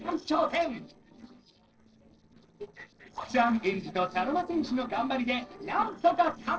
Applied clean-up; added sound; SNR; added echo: neural separator model SepFormer DNS4.